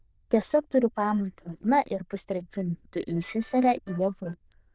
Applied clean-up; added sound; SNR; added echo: neural diffusion model UNIVERSE++.